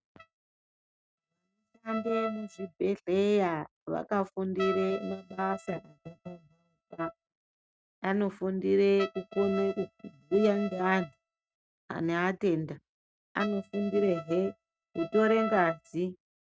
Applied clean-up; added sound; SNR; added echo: neural mask model RNNoise.